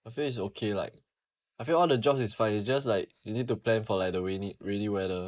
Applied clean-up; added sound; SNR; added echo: neural mask model Resemble Enhance denoiser.